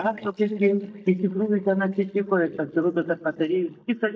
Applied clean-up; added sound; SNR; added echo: neural mask model DeepFilterNet 3.